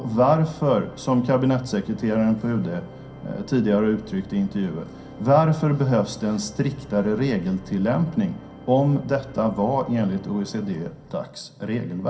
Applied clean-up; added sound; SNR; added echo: none; Organ; 19 dB; reverberation time 0.3 s.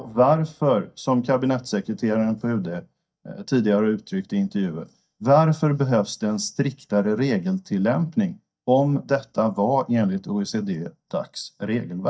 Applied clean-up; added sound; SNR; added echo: neural mask model DeepFilterNet 3.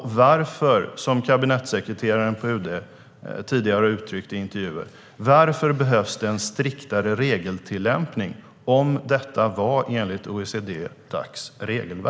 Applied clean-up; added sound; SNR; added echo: none; none; none; none.